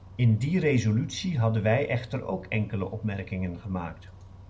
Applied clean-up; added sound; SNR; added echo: none; Bus; 19 dB; none.